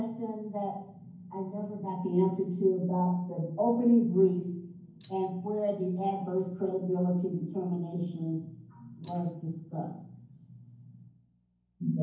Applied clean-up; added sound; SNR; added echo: none; Rattle (instrument); 12 dB; reverberation time 0.9 s.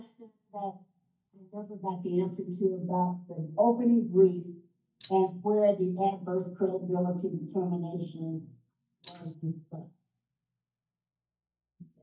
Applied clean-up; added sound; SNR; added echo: neural mask model DeepFilterNet 3.